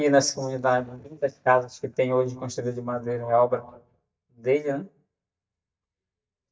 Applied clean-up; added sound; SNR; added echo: neural mask model DeepFilterNet 3.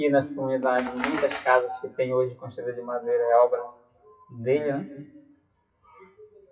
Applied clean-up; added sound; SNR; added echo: classical method WPE with log-MMSE.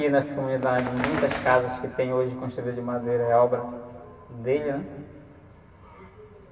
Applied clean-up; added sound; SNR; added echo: none; Bird; 8 dB; reverberation time 2.2 s.